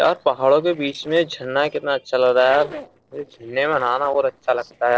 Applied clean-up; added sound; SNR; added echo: neural separator model SepFormer DNS4.